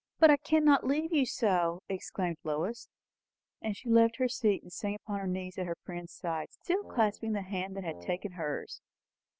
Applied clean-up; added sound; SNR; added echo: none; Wind instrument, woodwind instrument; 19 dB; none.